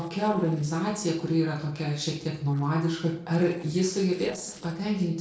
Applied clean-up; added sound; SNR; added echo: neural separator model SepFormer DNS4.